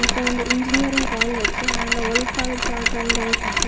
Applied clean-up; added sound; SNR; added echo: none; Mechanisms; -3 dB; none.